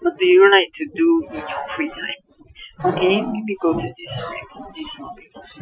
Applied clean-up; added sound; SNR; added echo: classical method Wiener filter.